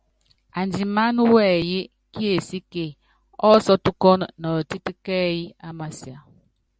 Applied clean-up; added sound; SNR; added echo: none; none; none; none.